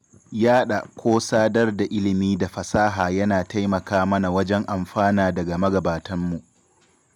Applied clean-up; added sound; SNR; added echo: none; none; none; none.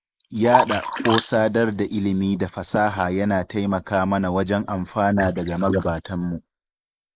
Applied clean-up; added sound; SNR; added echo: neural mask model Resemble Enhance denoiser.